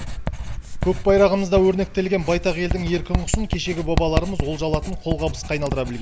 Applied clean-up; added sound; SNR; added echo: none; Writing; 4 dB; none.